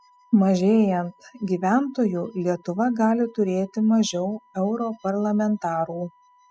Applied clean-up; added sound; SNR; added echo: classical method spectral subtraction.